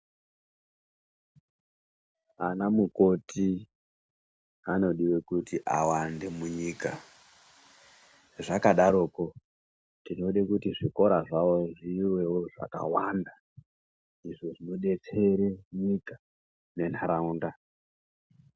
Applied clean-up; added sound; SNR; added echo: none; none; none; none.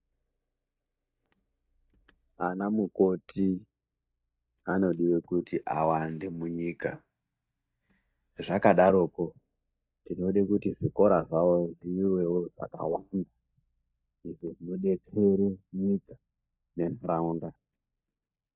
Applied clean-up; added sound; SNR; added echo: neural mask model DeepFilterNet 3.